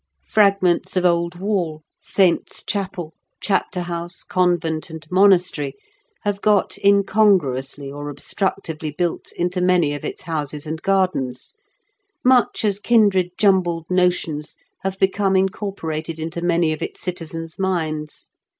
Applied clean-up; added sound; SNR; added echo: none; none; none; none.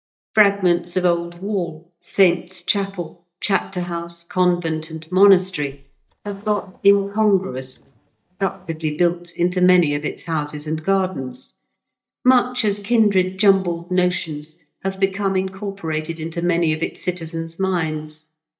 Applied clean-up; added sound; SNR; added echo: neural mask model DeepFilterNet 3.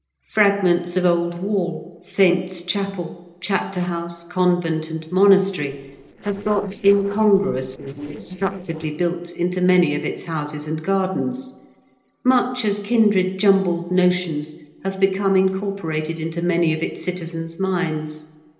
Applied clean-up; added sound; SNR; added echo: neural separator model SepFormer DNS4.